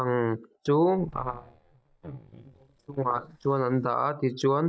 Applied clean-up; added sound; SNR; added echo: neural mask model DeepFilterNet 3.